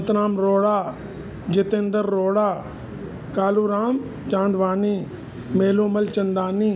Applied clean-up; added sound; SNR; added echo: none; none; none; none.